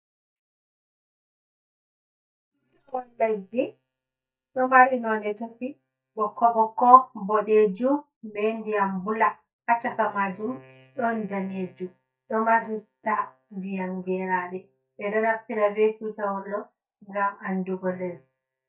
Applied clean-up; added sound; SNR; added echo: neural mask model DeepFilterNet 3.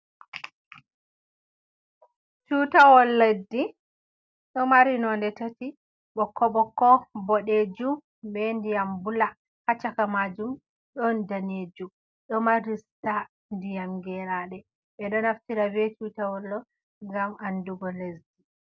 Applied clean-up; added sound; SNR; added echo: none; none; none; none.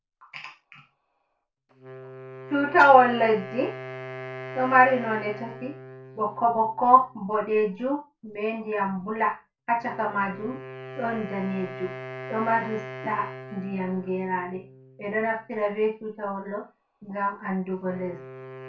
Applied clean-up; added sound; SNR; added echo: none; Wind instrument, woodwind instrument; 15 dB; reverberation time 0.3 s.